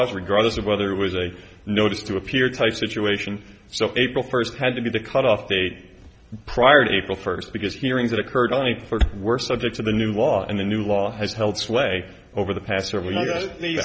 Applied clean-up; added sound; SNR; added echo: none; none; none; none.